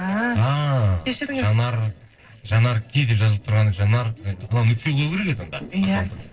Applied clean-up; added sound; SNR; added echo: neural separator model SepFormer DNS4.